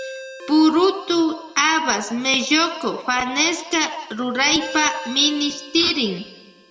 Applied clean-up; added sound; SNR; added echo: none; Ringtone; 19 dB; reverberation time 1.3 s.